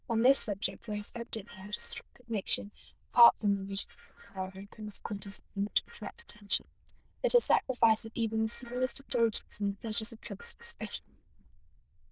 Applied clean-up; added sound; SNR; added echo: neural diffusion model UNIVERSE++.